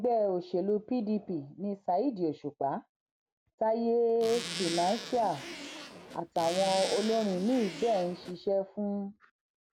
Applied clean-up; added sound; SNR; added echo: none; Zipper (clothing); 9 dB; none.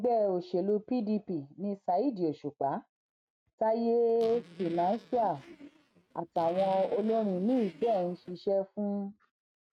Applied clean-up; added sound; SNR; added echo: neural mask model RNNoise.